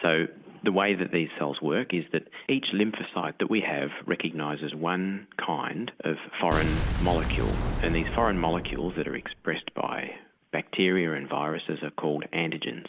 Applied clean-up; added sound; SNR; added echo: none; Boom; 2 dB; none.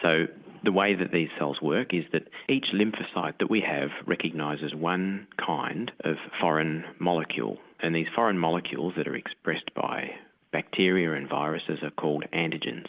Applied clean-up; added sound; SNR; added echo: none; none; none; none.